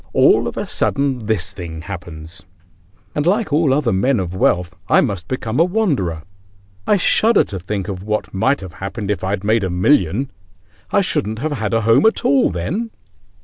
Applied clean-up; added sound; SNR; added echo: none; Wind; 18 dB; none.